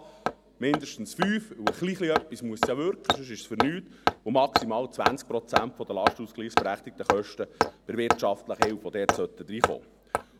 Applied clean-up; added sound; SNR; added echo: none; Hammer; 0 dB; none.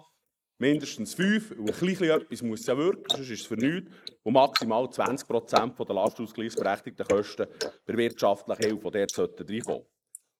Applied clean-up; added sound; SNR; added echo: neural mask model Resemble Enhance denoiser.